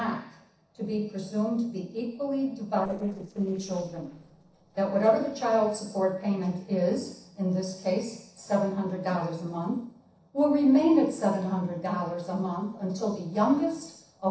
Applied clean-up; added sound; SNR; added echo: neural separator model SepFormer DNS4.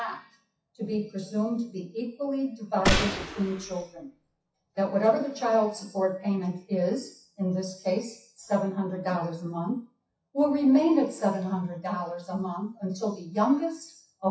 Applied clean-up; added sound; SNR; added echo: classical method WPE with log-MMSE.